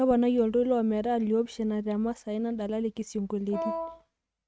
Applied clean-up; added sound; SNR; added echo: neural mask model RNNoise.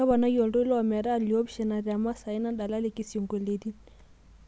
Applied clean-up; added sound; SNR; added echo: none; none; none; none.